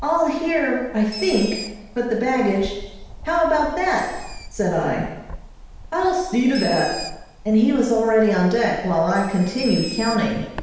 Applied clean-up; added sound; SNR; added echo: none; Bird; 14 dB; reverberation time 1.0 s.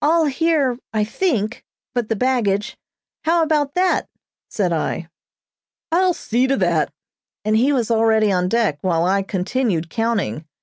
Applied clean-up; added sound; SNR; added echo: none; none; none; none.